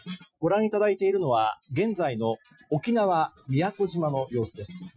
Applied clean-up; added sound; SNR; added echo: classical method Wiener filter.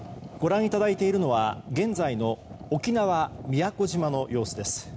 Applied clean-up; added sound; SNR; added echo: none; none; none; none.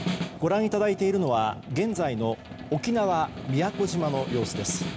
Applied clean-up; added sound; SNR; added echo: none; Snare drum; 10 dB; none.